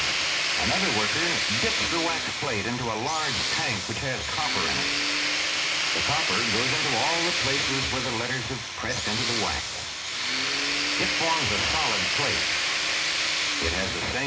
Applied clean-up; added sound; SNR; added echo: none; Tools; -5 dB; reverberation time 0.2 s.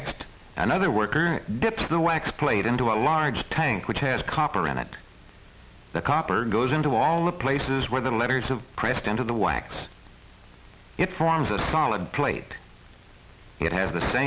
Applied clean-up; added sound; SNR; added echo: none; none; none; none.